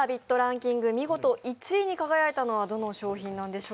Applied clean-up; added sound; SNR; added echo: none; none; none; none.